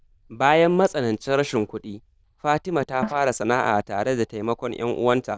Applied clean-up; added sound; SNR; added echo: neural diffusion model UNIVERSE++.